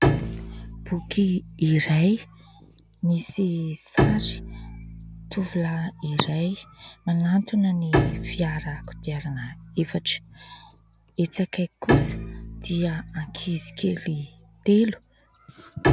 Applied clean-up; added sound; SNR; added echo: none; Bowed string instrument; 4 dB; none.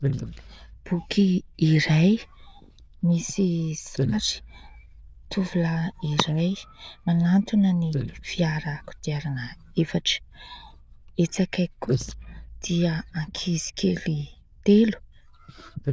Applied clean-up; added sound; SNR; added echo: neural diffusion model UNIVERSE++.